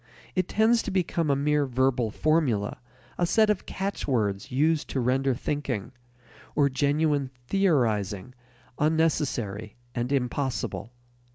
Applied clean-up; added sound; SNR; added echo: none; none; none; none.